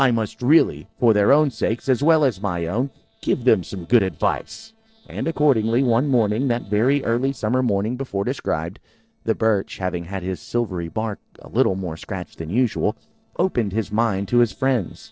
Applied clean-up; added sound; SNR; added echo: neural separator model SepFormer DNS4.